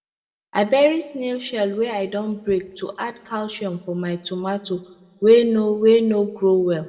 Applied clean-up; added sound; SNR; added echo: none; none; none; reverberation time 1.2 s.